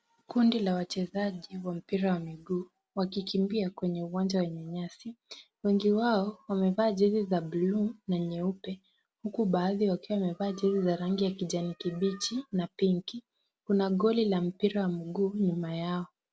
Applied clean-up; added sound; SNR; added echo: none; none; none; none.